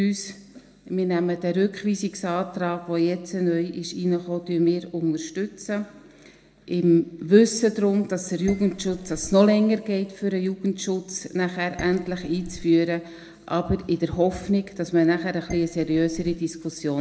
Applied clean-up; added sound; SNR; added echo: none; Dishes, pots, and pans; 15 dB; reverberation time 0.8 s.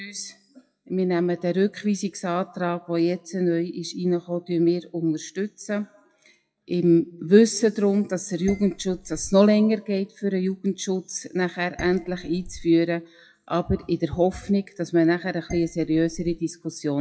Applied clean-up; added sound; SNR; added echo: classical method WPE with log-MMSE.